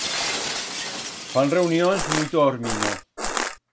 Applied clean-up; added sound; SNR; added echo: none; Shatter + Crushing; 4 dB; none.